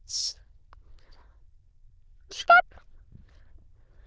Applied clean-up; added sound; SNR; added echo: neural diffusion model UNIVERSE++.